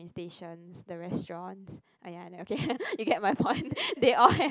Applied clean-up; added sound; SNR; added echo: none; none; none; none.